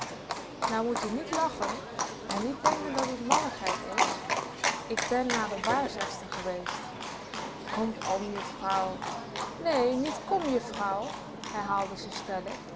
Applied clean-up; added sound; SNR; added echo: none; Livestock, farm animals, working animals; 1 dB; none.